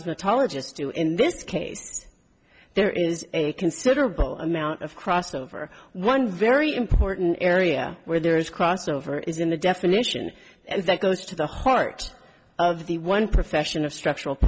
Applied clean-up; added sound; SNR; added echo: none; none; none; none.